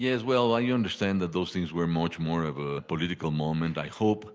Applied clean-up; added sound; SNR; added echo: none; none; none; none.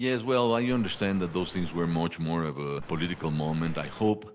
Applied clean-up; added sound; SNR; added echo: none; Cricket; 5 dB; none.